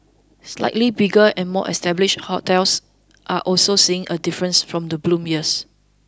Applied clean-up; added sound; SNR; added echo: none; none; none; none.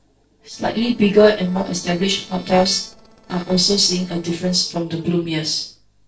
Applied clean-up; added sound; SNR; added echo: neural separator model SepFormer DNS4.